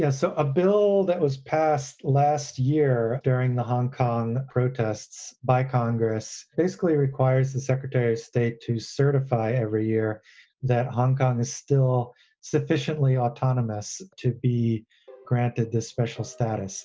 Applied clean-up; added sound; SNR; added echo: none; none; none; none.